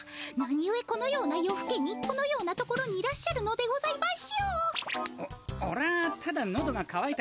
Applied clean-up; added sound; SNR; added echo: none; none; none; none.